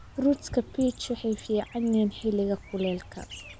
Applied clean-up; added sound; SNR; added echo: none; Chirp, tweet; 18 dB; none.